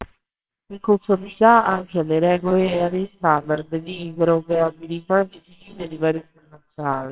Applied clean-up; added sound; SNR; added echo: neural separator model SepFormer WHAMR!.